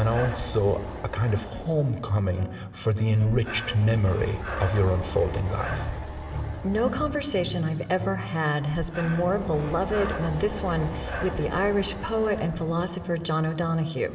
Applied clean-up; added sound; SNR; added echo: none; Breathing; 10 dB; reverberation time 2.6 s.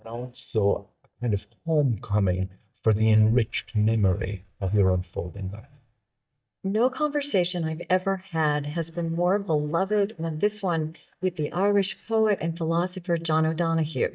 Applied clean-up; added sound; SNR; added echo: neural mask model DeepFilterNet 3.